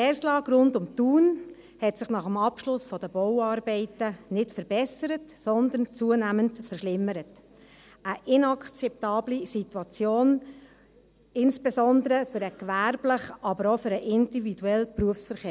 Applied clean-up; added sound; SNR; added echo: none; none; none; none.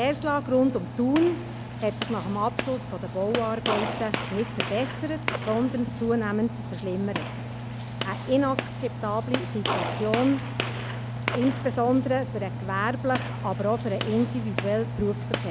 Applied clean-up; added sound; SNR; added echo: none; Gunshot, gunfire + Engine; 4 dB; none.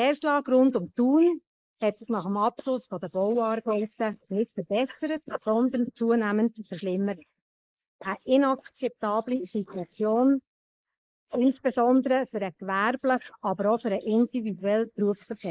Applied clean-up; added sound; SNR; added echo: neural mask model Resemble Enhance denoiser.